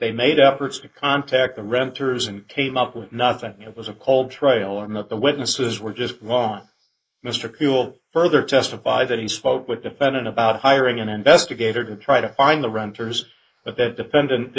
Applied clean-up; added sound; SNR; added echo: neural mask model Resemble Enhance denoiser.